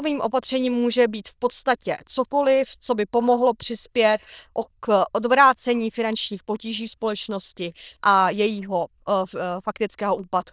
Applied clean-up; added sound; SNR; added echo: neural diffusion model UNIVERSE++.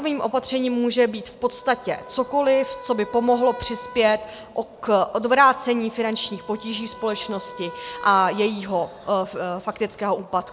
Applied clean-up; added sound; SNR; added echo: none; Wind instrument, woodwind instrument; 19 dB; none.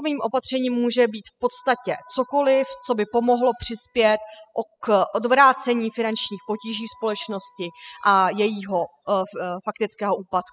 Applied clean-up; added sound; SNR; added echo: classical method spectral subtraction.